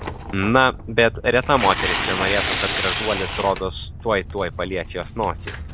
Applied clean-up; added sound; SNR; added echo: none; Tearing; 6 dB; none.